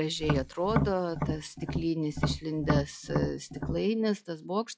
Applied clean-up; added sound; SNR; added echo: classical method log-MMSE.